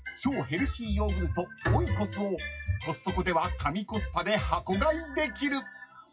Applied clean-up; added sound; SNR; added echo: classical method WPE with log-MMSE.